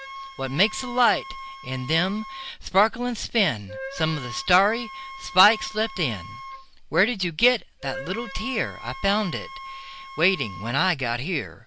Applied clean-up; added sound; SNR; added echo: none; Wind instrument, woodwind instrument; 14 dB; none.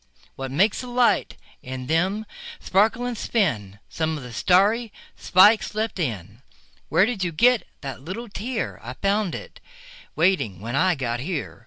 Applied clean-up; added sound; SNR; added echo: none; none; none; none.